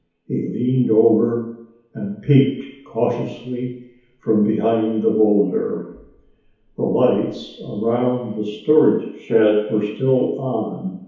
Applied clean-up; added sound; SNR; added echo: none; none; none; reverberation time 2.2 s.